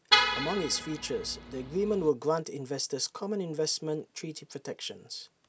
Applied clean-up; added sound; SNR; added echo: none; Vehicle horn, car horn, honking; -2 dB; none.